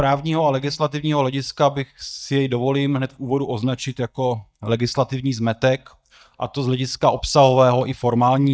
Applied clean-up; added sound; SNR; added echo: neural mask model DeepFilterNet 3.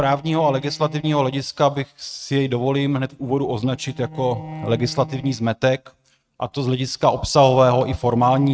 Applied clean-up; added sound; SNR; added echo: neural mask model RNNoise.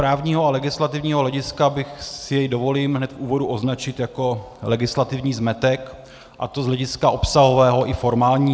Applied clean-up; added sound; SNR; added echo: none; none; none; none.